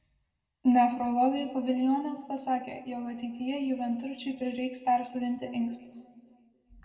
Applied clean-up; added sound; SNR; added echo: none; none; none; reverberation time 1.7 s.